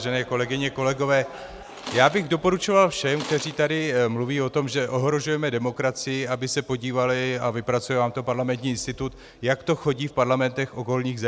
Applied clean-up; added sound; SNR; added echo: none; Tools; 14 dB; none.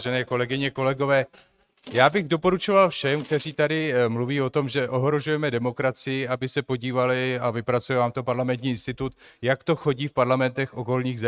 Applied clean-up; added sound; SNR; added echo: neural mask model RNNoise.